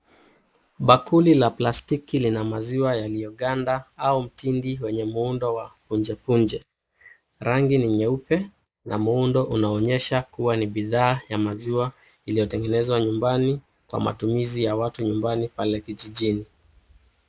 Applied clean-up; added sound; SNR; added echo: neural mask model Resemble Enhance denoiser.